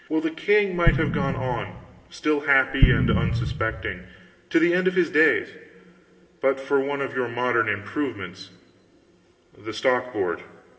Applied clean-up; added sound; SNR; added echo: none; Explosion; 0 dB; reverberation time 2.2 s.